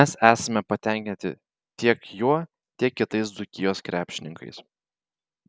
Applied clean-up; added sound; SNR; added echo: none; none; none; none.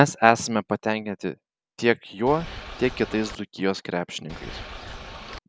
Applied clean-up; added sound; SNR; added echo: none; Boat, Water vehicle; 12 dB; none.